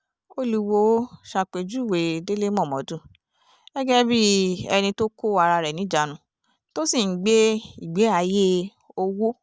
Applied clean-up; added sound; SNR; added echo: none; none; none; none.